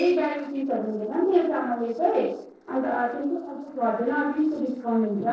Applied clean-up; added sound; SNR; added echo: neural separator model SepFormer DNS4.